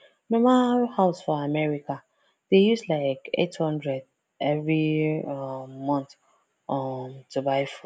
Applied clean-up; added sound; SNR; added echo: none; none; none; none.